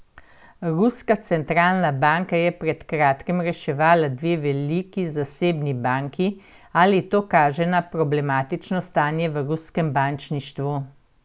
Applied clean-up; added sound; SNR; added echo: none; none; none; none.